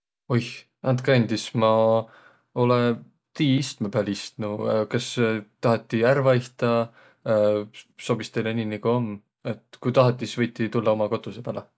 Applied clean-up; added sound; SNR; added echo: none; none; none; none.